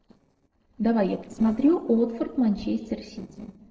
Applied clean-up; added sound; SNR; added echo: neural separator model SepFormer DNS4.